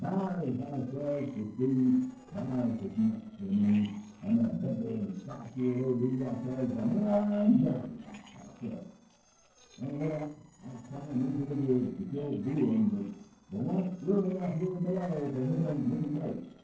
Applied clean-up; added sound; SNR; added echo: neural separator model SepFormer DNS4.